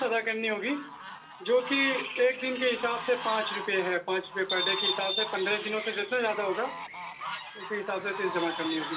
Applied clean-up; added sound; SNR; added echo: none; Fowl; 10 dB; reverberation time 0.2 s.